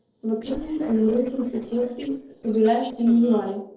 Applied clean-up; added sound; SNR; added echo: neural separator model SepFormer DNS4.